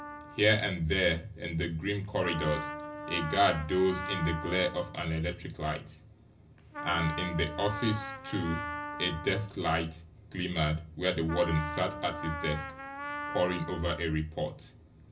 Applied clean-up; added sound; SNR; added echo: none; Trumpet; 10 dB; reverberation time 0.4 s.